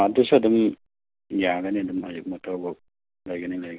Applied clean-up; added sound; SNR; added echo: none; none; none; none.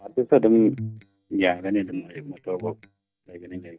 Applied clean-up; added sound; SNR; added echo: neural mask model DeepFilterNet 3.